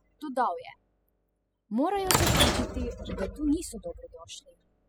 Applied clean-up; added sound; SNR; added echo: classical method spectral subtraction.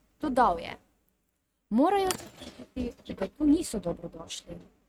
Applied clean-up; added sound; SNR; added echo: neural mask model RNNoise.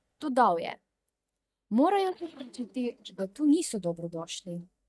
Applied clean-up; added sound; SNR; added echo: neural mask model DeepFilterNet 3.